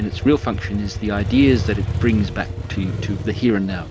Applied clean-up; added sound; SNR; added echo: none; Motorcycle; 4 dB; none.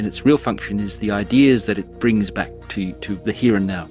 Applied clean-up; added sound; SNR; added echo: none; none; none; none.